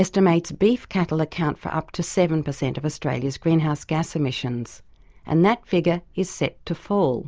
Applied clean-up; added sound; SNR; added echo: none; none; none; none.